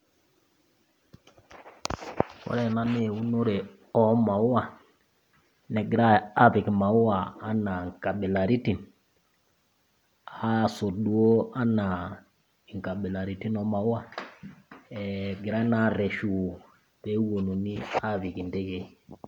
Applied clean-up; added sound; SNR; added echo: none; none; none; none.